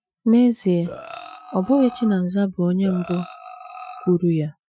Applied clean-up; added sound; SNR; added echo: classical method Wiener filter.